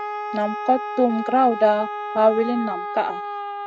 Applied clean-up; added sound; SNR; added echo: neural mask model RNNoise.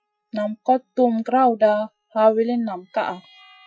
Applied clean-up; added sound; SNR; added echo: classical method Wiener filter.